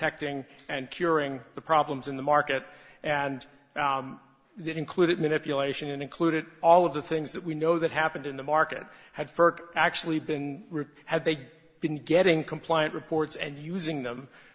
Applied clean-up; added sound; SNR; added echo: none; none; none; none.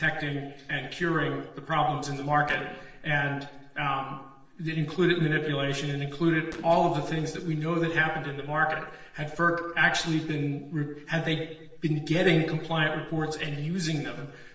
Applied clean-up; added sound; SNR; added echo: neural separator model SepFormer DNS4.